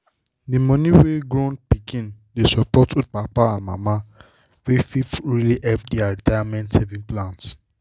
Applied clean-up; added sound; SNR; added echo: none; none; none; none.